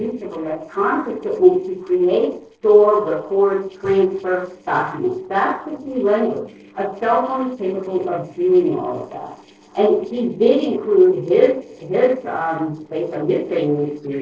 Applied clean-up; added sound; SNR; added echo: neural separator model SepFormer DNS4.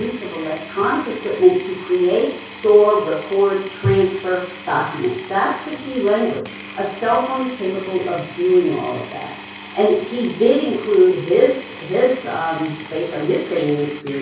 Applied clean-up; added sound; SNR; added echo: none; Power tool; 15 dB; reverberation time 0.6 s.